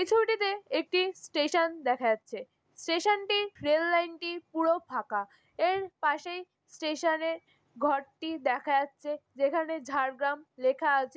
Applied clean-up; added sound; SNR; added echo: none; none; none; none.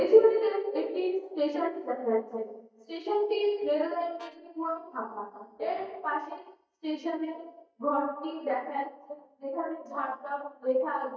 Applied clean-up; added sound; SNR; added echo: neural mask model DeepFilterNet 3.